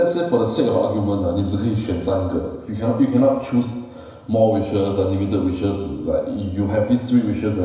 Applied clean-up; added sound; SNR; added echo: none; none; none; reverberation time 1.0 s.